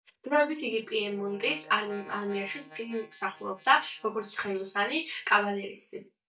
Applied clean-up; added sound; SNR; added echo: neural mask model DeepFilterNet 3.